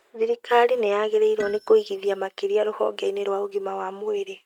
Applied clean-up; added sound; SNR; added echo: neural mask model RNNoise.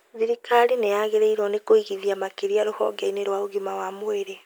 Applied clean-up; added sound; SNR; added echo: none; none; none; none.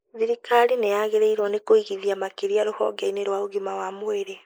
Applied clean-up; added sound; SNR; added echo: neural mask model Resemble Enhance denoiser.